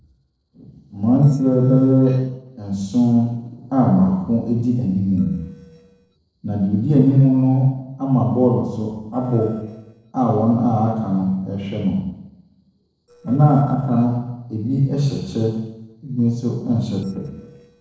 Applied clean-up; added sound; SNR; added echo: neural separator model SepFormer DNS4.